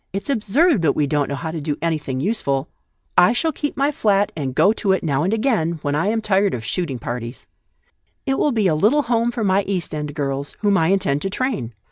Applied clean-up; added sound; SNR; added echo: none; none; none; none.